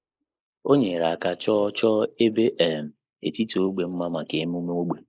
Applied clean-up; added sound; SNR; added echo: neural mask model Resemble Enhance denoiser.